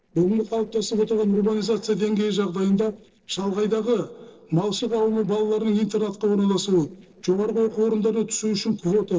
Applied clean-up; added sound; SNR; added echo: neural separator model SepFormer DNS4.